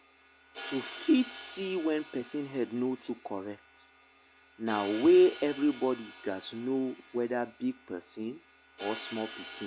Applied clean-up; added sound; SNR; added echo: none; Crash cymbal; 16 dB; none.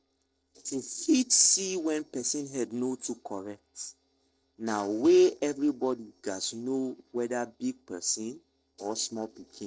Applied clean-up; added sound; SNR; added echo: neural separator model SepFormer DNS4.